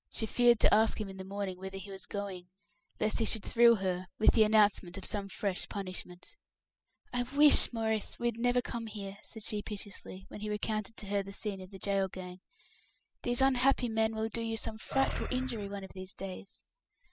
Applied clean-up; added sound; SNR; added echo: classical method spectral subtraction.